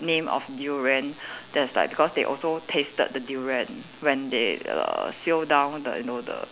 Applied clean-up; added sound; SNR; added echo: none; none; none; none.